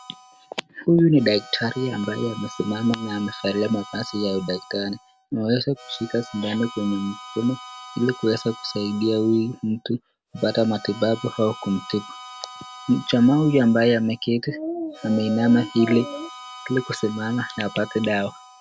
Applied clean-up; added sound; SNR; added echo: none; Harmonica; 18 dB; none.